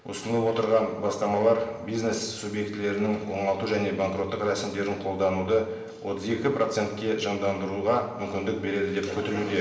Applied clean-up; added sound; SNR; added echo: none; none; none; reverberation time 0.8 s.